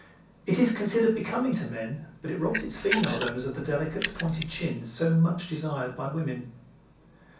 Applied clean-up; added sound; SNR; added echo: none; Camera; 3 dB; reverberation time 0.6 s.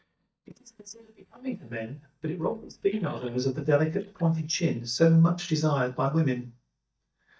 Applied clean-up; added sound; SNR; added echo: neural mask model DeepFilterNet 3.